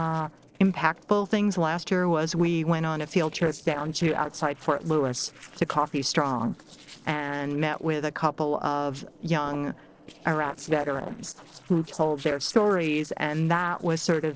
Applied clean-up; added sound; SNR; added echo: neural separator model SepFormer DNS4.